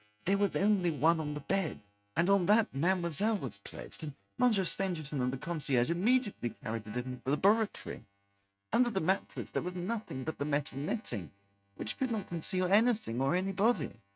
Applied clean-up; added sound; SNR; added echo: neural mask model RNNoise.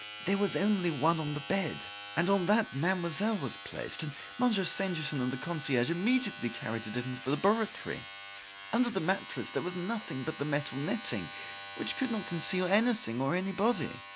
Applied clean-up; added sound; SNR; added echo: none; Domestic sounds, home sounds; 11 dB; none.